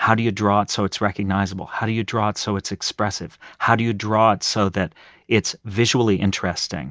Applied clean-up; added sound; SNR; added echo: none; none; none; none.